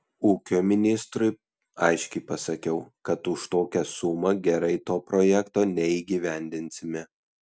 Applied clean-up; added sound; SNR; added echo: none; none; none; none.